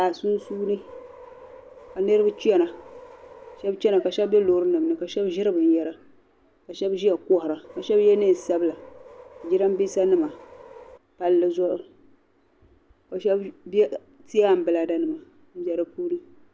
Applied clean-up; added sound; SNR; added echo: none; Subway, metro, underground; 20 dB; none.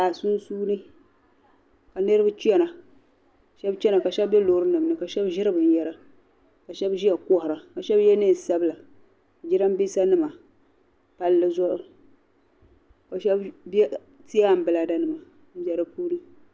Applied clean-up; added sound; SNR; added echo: none; none; none; none.